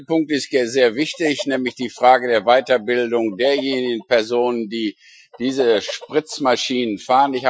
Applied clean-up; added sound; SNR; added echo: classical method Wiener filter.